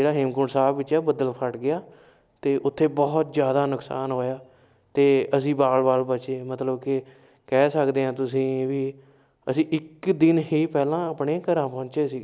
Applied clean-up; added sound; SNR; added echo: none; none; none; none.